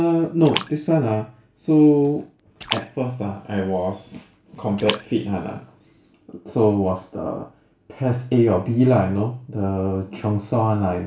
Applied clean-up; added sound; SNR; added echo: none; Splash, splatter; 14 dB; reverberation time 0.3 s.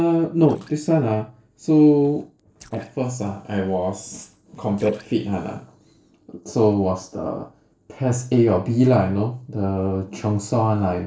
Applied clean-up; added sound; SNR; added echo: neural separator model SepFormer DNS4.